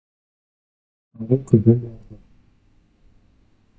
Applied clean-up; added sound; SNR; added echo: neural mask model DeepFilterNet 3.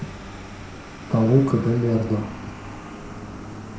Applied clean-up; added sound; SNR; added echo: none; Vehicle; 12 dB; reverberation time 0.5 s.